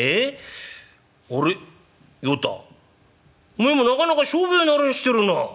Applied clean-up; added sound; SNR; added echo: none; none; none; none.